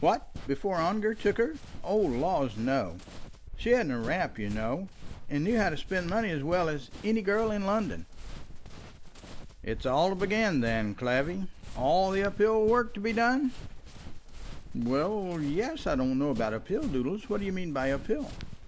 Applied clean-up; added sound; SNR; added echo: none; Run; 10 dB; none.